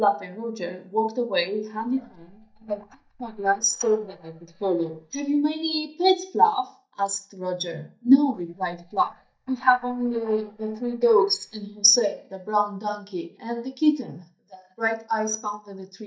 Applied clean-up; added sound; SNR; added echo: neural mask model DeepFilterNet 3.